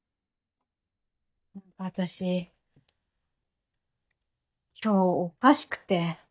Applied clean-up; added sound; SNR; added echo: neural mask model DeepFilterNet 3.